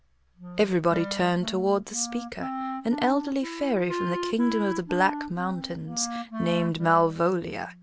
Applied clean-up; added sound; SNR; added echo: none; Wind instrument, woodwind instrument; 8 dB; none.